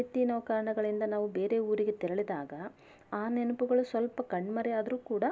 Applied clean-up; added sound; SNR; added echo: none; none; none; none.